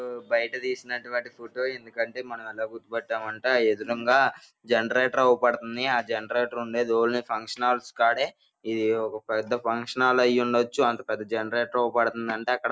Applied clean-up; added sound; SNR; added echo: none; none; none; none.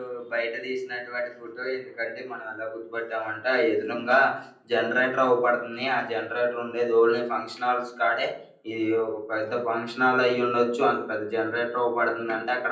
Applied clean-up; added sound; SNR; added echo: none; none; none; reverberation time 0.6 s.